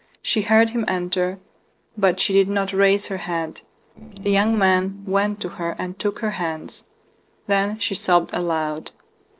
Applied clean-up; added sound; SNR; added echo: neural separator model SepFormer DNS4.